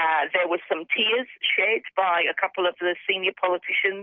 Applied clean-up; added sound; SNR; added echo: none; none; none; none.